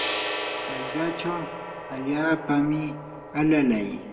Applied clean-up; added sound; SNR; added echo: none; Gong; 7 dB; reverberation time 1.1 s.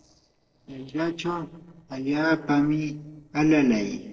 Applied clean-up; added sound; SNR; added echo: neural separator model SepFormer DNS4.